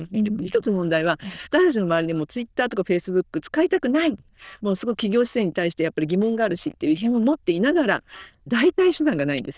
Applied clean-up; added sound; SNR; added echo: neural diffusion model UNIVERSE++.